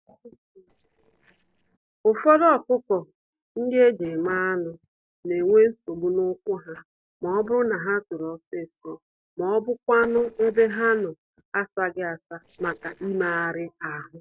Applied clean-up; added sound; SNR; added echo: neural separator model SepFormer DNS4.